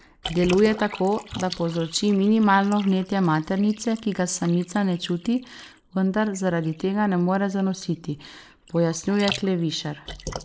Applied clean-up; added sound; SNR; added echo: neural mask model Resemble Enhance denoiser.